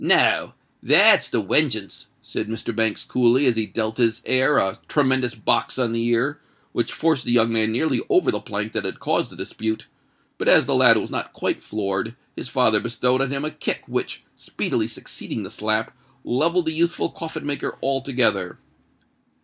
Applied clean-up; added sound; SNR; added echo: none; none; none; none.